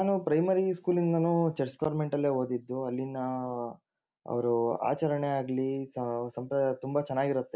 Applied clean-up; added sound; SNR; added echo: none; none; none; none.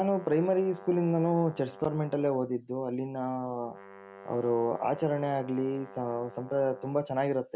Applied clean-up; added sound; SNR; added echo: none; Brass instrument; 19 dB; none.